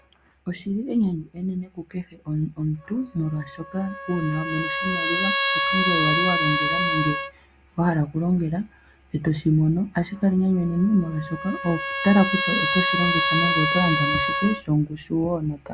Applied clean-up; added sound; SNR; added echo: none; Trumpet; 2 dB; none.